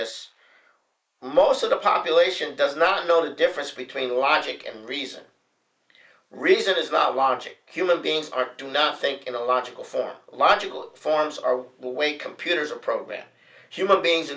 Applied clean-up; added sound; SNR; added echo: neural mask model Resemble Enhance denoiser.